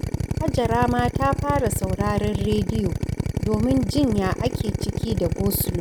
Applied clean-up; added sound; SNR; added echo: none; Drill; 1 dB; none.